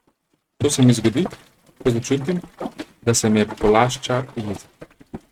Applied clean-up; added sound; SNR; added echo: neural mask model RNNoise.